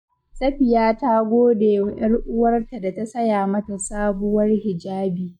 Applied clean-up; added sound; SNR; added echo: neural mask model DeepFilterNet 3.